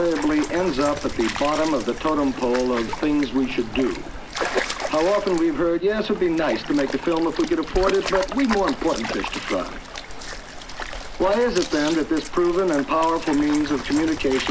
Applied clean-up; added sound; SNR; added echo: none; Stream; 9 dB; none.